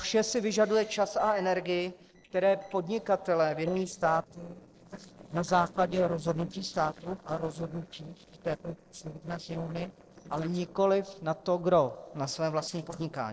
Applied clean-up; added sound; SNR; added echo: neural separator model SepFormer DNS4.